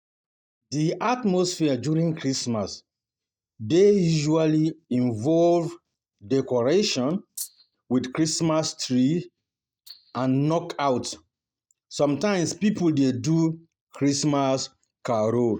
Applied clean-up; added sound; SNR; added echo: neural mask model DeepFilterNet 3.